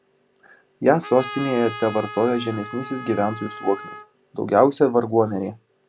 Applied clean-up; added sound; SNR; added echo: none; Trumpet; 13 dB; none.